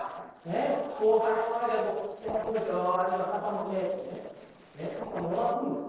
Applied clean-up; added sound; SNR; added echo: neural separator model SepFormer DNS4.